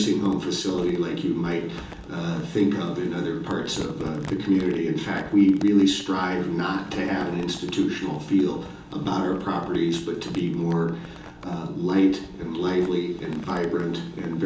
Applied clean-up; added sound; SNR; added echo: none; Crumpling, crinkling; 19 dB; reverberation time 1.2 s.